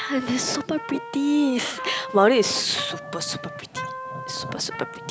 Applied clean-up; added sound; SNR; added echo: none; Trumpet; 11 dB; none.